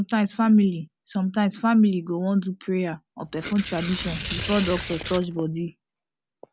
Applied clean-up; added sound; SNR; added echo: none; Tearing; 7 dB; none.